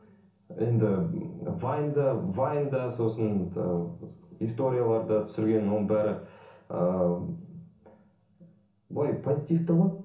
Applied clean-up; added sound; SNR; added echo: none; none; none; reverberation time 0.7 s.